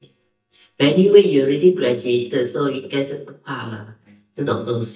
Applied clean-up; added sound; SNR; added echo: neural mask model DeepFilterNet 3.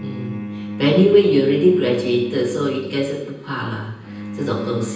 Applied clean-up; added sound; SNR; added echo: none; Bowed string instrument; 11 dB; reverberation time 0.9 s.